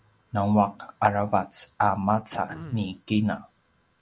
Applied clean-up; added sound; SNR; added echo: none; Cough; 18 dB; none.